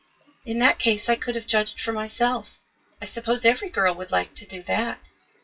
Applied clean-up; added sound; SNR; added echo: classical method WPE with log-MMSE.